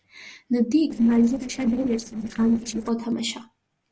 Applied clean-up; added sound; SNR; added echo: neural separator model SepFormer DNS4.